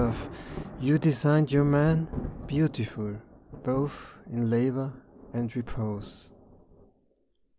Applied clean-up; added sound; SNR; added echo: none; Thunder; 13 dB; none.